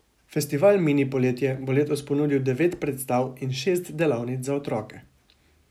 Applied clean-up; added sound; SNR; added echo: none; none; none; none.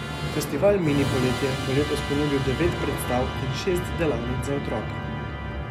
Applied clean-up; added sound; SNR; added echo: none; Musical instrument; 3 dB; none.